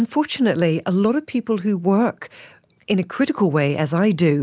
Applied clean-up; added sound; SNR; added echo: none; none; none; none.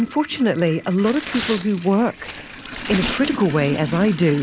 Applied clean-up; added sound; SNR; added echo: none; Toilet flush + Tearing; 10 dB; none.